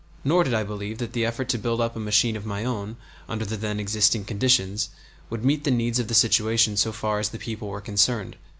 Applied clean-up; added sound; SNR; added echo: none; none; none; none.